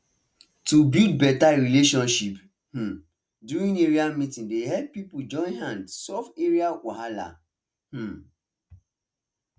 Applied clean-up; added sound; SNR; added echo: none; none; none; none.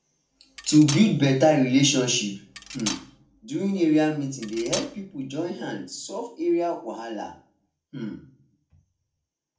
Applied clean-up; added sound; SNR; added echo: none; Cutlery, silverware; 12 dB; reverberation time 0.4 s.